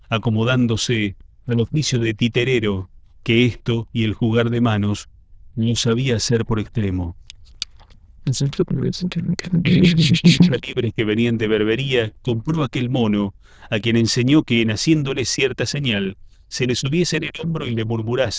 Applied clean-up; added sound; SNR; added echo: neural diffusion model UNIVERSE++.